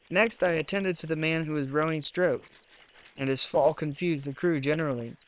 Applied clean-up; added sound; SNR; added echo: neural separator model SepFormer WHAM!.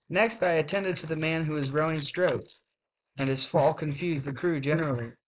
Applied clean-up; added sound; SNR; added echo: neural mask model Resemble Enhance denoiser.